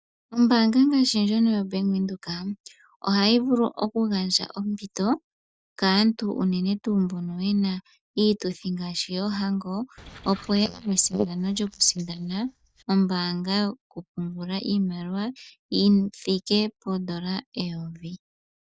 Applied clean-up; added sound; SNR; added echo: neural mask model DeepFilterNet 3.